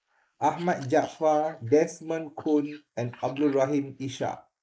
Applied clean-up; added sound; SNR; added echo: neural mask model Resemble Enhance denoiser.